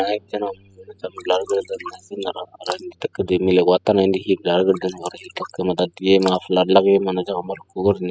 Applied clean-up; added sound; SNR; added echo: classical method spectral subtraction.